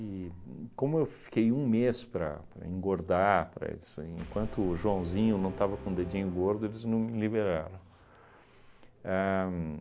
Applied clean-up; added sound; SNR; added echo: none; Dog + Brass instrument; 17 dB; none.